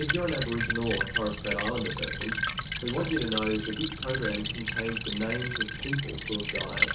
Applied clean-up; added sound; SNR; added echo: none; Stream / Trickle, dribble; -2 dB; reverberation time 0.7 s.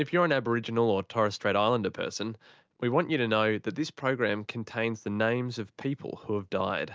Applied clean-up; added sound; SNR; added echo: none; none; none; none.